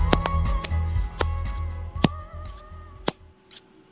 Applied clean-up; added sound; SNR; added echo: none; Scissors; 4 dB; reverberation time 2.0 s.